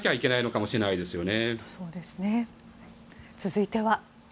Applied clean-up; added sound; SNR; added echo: none; none; none; none.